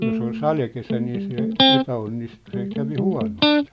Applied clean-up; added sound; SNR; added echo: none; Electric guitar; -5 dB; none.